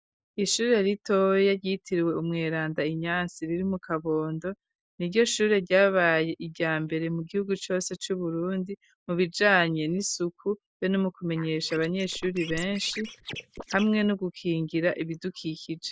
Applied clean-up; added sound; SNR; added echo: neural mask model Resemble Enhance denoiser.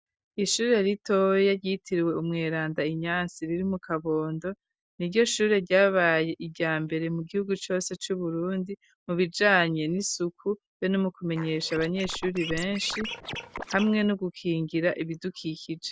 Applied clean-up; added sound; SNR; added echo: none; Scratching (performance technique); 11 dB; none.